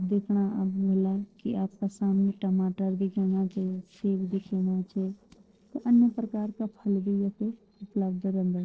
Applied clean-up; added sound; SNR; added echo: neural separator model SepFormer DNS4.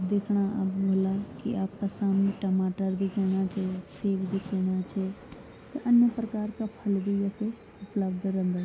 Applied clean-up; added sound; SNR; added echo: none; Subway, metro, underground; 18 dB; none.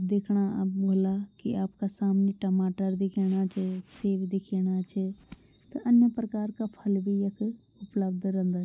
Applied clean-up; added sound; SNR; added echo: none; none; none; none.